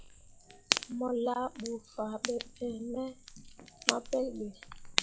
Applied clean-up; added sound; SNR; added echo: classical method log-MMSE.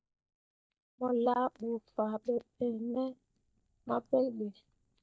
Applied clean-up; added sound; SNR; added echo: neural mask model DeepFilterNet 3.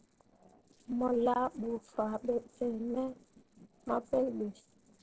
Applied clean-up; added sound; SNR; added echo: neural separator model SepFormer DNS4.